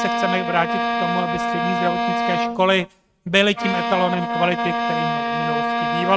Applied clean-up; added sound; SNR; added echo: neural mask model RNNoise.